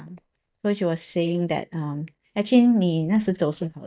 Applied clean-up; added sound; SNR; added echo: neural mask model DeepFilterNet 3.